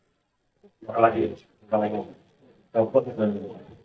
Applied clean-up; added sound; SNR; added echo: neural mask model DeepFilterNet 3.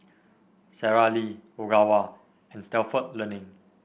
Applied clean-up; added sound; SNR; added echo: none; none; none; none.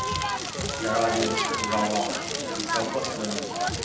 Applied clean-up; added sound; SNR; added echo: none; Crackle; -2 dB; reverberation time 0.8 s.